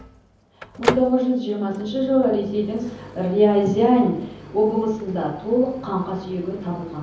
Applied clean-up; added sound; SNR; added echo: none; Microwave oven; 12 dB; reverberation time 0.7 s.